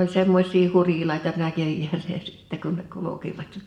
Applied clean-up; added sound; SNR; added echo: none; none; none; reverberation time 0.8 s.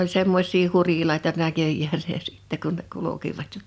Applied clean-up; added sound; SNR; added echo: none; none; none; none.